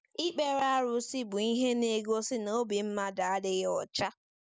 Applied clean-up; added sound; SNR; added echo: none; none; none; none.